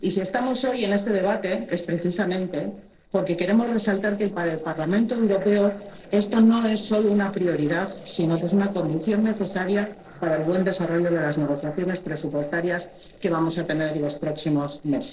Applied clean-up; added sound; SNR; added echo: neural separator model SepFormer DNS4.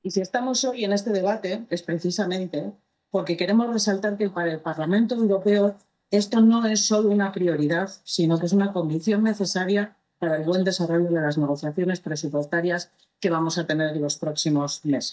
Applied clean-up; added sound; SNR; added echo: neural mask model DeepFilterNet 3.